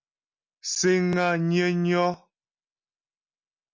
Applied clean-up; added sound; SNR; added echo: none; none; none; none.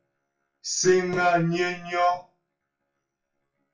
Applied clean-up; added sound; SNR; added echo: classical method WPE with log-MMSE.